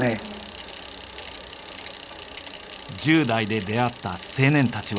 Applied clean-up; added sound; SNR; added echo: none; Bicycle; 8 dB; none.